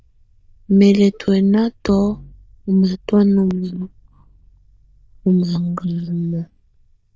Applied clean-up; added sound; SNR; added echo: neural diffusion model UNIVERSE++.